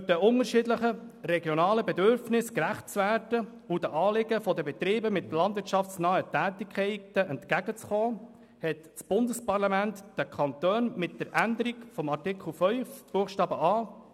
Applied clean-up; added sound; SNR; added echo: none; none; none; none.